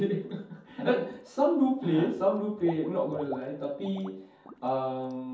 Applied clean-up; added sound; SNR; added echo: none; Water / Liquid; 18 dB; reverberation time 0.6 s.